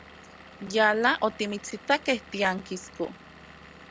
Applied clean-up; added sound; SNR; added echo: none; Engine / Vehicle; 20 dB; none.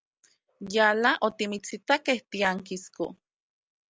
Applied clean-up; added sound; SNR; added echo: none; none; none; none.